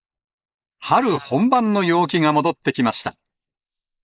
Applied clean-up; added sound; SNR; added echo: neural mask model Resemble Enhance denoiser.